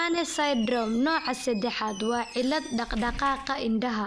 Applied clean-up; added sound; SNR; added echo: none; Squeak; 15 dB; none.